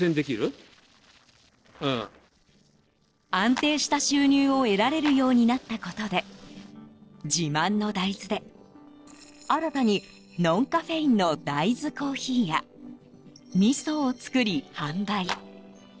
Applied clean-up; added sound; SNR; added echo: neural separator model SepFormer DNS4.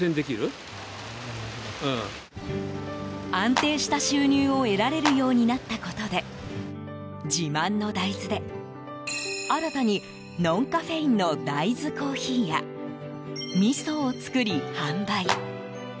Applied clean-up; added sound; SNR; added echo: none; Clapping; 4 dB; none.